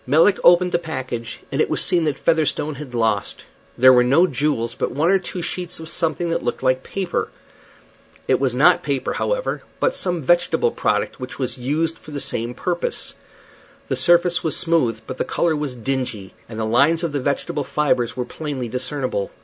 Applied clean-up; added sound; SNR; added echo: none; none; none; none.